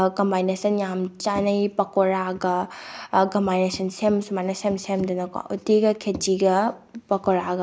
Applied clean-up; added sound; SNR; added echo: none; none; none; none.